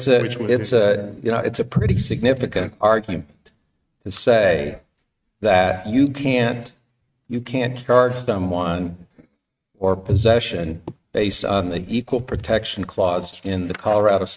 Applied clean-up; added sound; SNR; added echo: neural mask model RNNoise.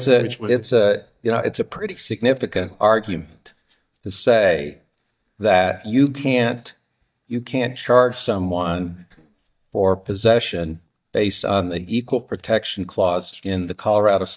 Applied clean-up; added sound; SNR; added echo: neural mask model DeepFilterNet 3.